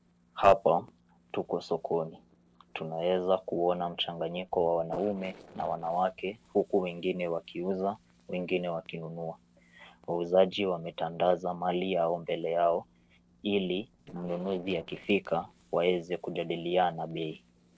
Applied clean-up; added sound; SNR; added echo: neural separator model SepFormer DNS4.